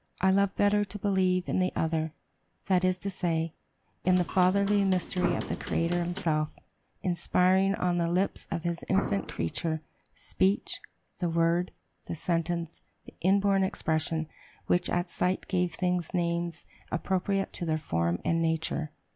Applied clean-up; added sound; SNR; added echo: none; Explosion + Hammer / Wood; 9 dB; none.